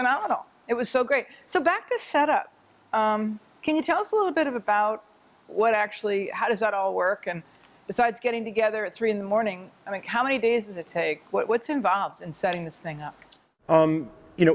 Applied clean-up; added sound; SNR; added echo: none; none; none; none.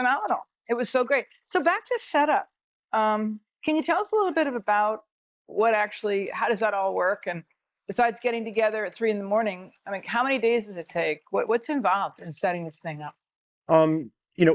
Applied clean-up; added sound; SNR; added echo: neural mask model Resemble Enhance denoiser.